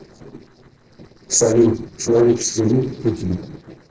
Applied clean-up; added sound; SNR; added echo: neural separator model SepFormer DNS4.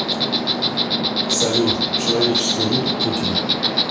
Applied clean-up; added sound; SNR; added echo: none; Insect; -5 dB; reverberation time 0.6 s.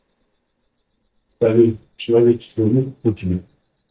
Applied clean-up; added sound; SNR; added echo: neural mask model DeepFilterNet 3.